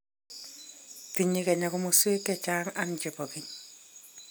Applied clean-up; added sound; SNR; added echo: none; none; none; none.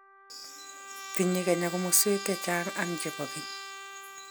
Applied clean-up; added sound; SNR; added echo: none; Trumpet; 11 dB; none.